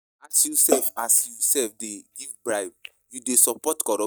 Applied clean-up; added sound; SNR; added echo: neural mask model DeepFilterNet 3.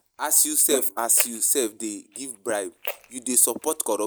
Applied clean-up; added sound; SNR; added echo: neural mask model Resemble Enhance denoiser.